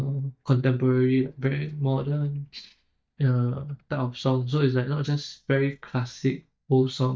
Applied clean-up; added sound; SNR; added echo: neural mask model DeepFilterNet 3.